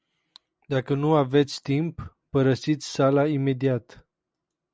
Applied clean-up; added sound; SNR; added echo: none; none; none; none.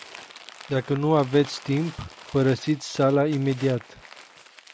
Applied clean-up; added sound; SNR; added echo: none; Crumpling, crinkling; 19 dB; none.